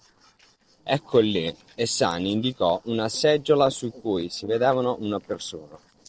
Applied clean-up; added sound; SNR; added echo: neural separator model SepFormer DNS4.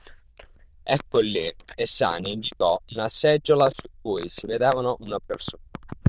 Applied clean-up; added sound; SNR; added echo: neural diffusion model UNIVERSE++.